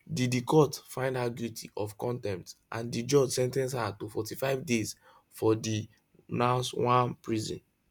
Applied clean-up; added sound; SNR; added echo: none; none; none; none.